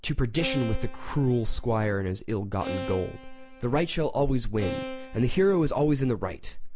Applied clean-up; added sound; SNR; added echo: none; Bowed string instrument; 12 dB; none.